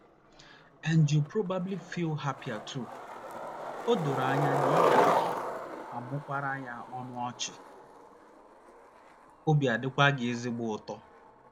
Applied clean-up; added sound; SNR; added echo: none; Skateboard; 2 dB; none.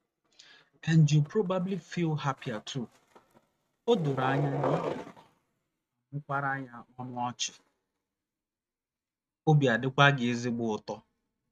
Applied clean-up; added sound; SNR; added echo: neural mask model RNNoise.